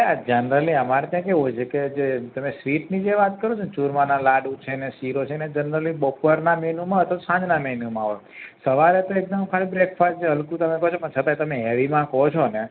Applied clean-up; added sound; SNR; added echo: none; none; none; none.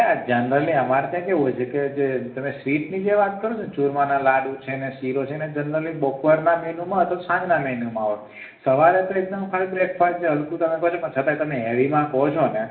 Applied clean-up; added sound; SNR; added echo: none; none; none; reverberation time 0.7 s.